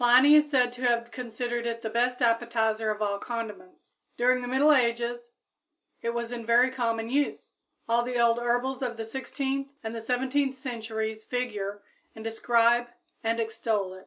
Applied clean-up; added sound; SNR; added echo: none; none; none; none.